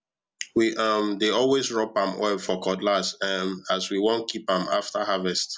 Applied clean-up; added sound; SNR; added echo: none; none; none; none.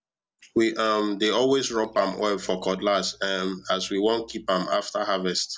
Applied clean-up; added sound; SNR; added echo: neural separator model SepFormer DNS4.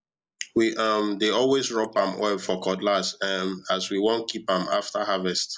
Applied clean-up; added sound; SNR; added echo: neural mask model Resemble Enhance denoiser.